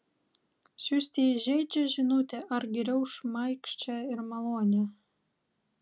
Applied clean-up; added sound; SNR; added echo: none; none; none; none.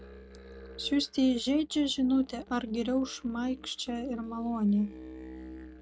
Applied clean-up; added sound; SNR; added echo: neural mask model RNNoise.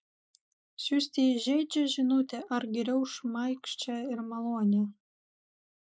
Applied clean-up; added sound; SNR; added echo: neural mask model Resemble Enhance denoiser.